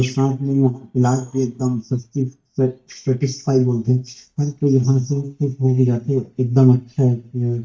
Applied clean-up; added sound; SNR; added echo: neural mask model DeepFilterNet 3.